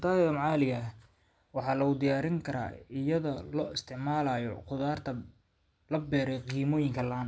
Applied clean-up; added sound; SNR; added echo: none; none; none; none.